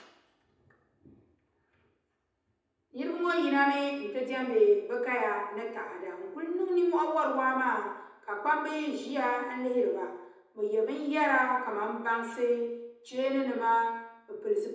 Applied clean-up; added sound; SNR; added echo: none; none; none; reverberation time 0.9 s.